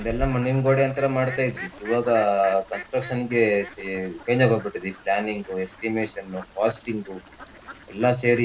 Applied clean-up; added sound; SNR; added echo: none; Fowl; 15 dB; reverberation time 0.2 s.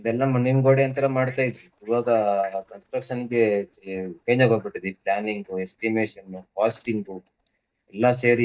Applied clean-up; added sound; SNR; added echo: neural mask model DeepFilterNet 3.